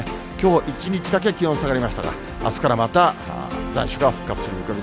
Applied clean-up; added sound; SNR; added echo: none; none; none; none.